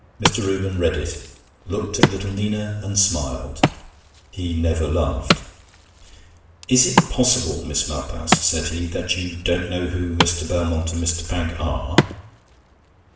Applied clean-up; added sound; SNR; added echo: none; Wood; 3 dB; reverberation time 0.7 s.